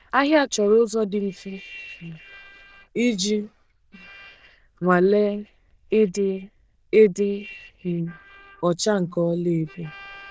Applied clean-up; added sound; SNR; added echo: neural diffusion model UNIVERSE++.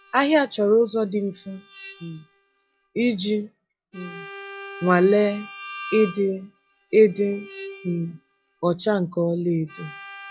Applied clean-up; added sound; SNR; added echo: classical method log-MMSE.